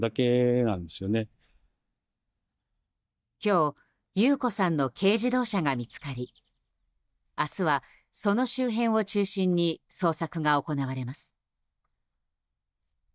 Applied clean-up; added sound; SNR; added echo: neural mask model DeepFilterNet 3.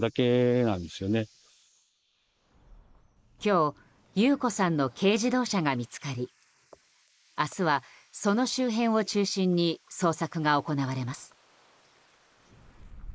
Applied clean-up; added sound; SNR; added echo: neural mask model Resemble Enhance denoiser.